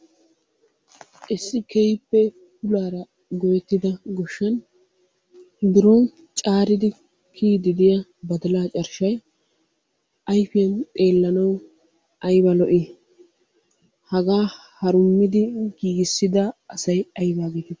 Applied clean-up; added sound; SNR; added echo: none; none; none; none.